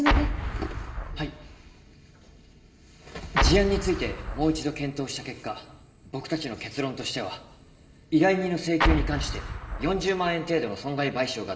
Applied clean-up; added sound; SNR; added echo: none; Explosion; 0 dB; reverberation time 2.4 s.